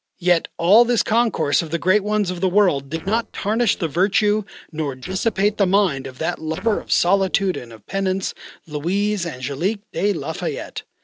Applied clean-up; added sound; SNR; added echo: neural separator model SepFormer DNS4.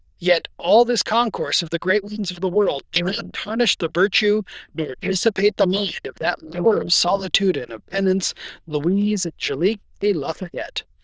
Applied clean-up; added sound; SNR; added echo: neural diffusion model UNIVERSE++.